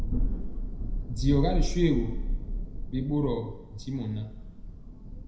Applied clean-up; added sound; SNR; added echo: none; Thunder; -1 dB; reverberation time 0.8 s.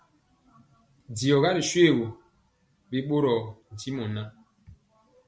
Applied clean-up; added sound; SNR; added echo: none; none; none; none.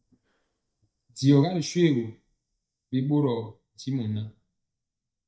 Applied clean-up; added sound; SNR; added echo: neural mask model DeepFilterNet 3.